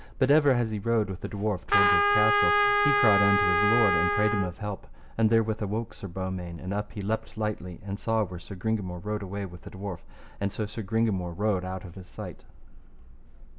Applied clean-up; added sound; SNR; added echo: none; Trumpet; -4 dB; none.